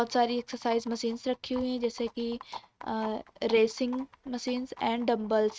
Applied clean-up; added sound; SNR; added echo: neural mask model RNNoise.